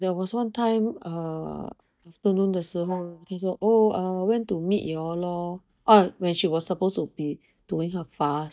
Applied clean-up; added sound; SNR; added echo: neural mask model DeepFilterNet 3.